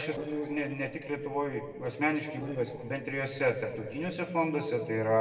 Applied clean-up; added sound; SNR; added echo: neural separator model SepFormer DNS4.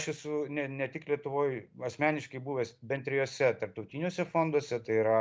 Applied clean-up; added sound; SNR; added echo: none; none; none; none.